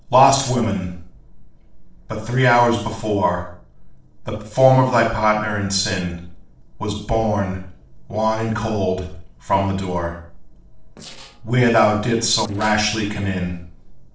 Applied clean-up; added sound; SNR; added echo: neural separator model SepFormer DNS4.